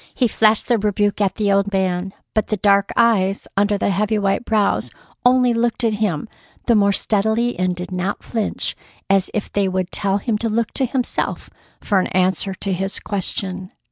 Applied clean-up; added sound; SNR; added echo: none; none; none; none.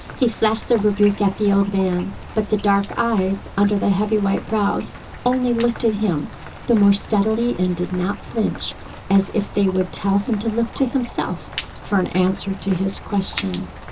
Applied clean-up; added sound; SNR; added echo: none; Rain; 14 dB; reverberation time 0.2 s.